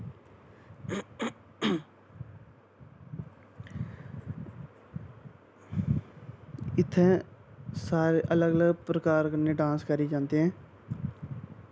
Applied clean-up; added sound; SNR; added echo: none; none; none; none.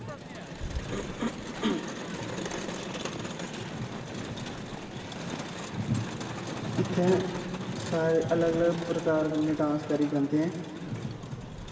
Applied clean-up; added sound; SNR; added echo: none; Crowd; 7 dB; reverberation time 2.3 s.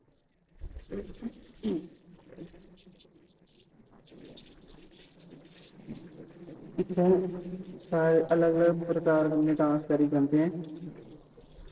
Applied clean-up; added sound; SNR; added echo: neural separator model SepFormer DNS4.